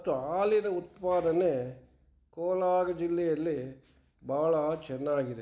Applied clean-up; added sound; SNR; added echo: none; none; none; none.